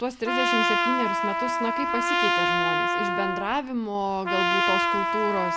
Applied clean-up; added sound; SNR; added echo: none; Trumpet; -5 dB; none.